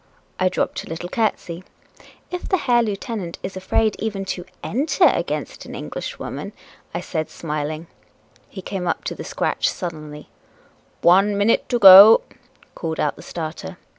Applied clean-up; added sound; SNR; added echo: none; none; none; none.